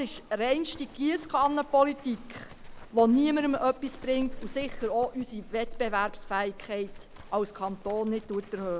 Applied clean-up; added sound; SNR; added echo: none; Livestock, farm animals, working animals; 14 dB; none.